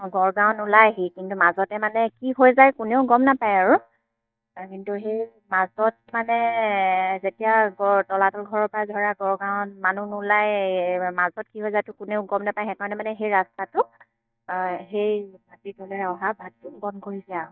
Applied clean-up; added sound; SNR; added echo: neural mask model DeepFilterNet 3.